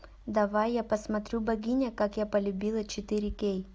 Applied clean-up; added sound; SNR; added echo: none; none; none; none.